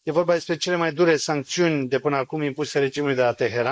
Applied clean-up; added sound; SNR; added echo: neural mask model Resemble Enhance denoiser.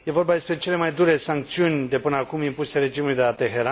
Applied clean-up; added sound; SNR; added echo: none; none; none; none.